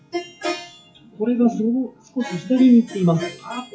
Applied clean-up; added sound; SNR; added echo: classical method WPE with log-MMSE.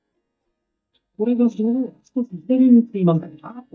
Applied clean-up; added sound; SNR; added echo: neural mask model DeepFilterNet 3.